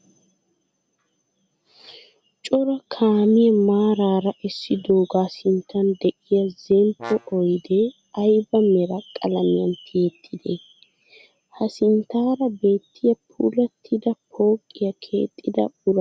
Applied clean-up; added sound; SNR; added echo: none; Brass instrument; 18 dB; none.